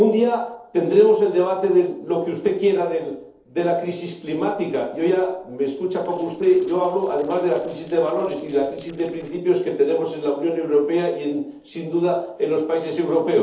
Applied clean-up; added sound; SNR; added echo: neural separator model SepFormer DNS4.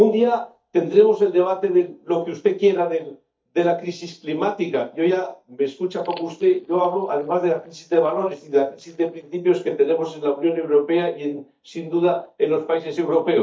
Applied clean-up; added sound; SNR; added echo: neural mask model DeepFilterNet 3.